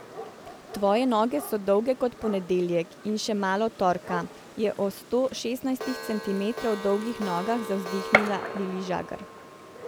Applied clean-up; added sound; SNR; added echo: none; Gunshot, gunfire + Clock; 8 dB; none.